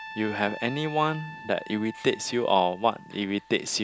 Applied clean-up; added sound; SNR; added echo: none; Trumpet; 16 dB; none.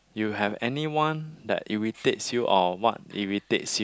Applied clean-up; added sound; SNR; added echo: none; none; none; none.